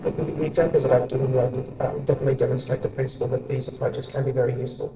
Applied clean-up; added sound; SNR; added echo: neural separator model SepFormer DNS4.